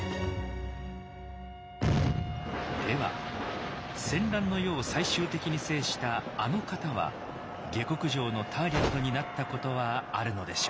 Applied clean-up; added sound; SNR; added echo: none; Wind instrument, woodwind instrument; 16 dB; none.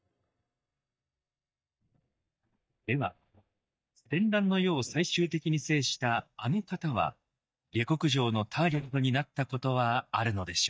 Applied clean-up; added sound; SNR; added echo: neural mask model DeepFilterNet 3.